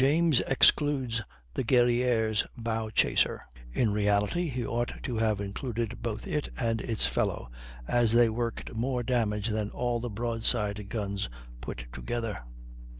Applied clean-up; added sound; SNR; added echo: none; none; none; none.